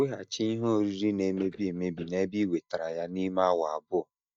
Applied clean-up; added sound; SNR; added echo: neural mask model DeepFilterNet 3.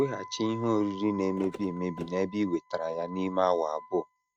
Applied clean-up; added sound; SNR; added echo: neural mask model RNNoise.